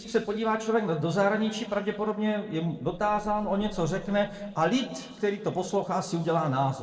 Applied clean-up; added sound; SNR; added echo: neural separator model SepFormer DNS4.